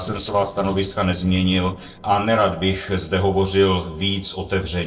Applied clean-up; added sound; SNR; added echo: neural separator model SepFormer DNS4.